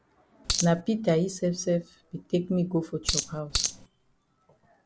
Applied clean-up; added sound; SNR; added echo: none; Coin (dropping); 0 dB; none.